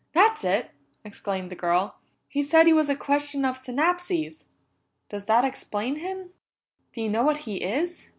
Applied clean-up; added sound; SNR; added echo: none; none; none; none.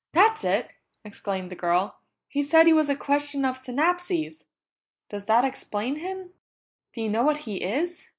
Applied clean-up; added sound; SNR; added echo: neural mask model Resemble Enhance denoiser.